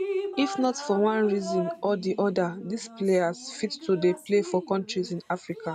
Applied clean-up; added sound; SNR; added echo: none; Drip; 10 dB; none.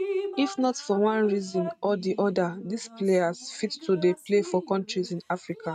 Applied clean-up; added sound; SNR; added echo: neural mask model RNNoise.